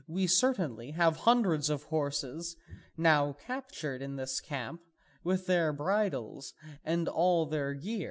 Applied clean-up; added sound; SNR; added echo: none; none; none; none.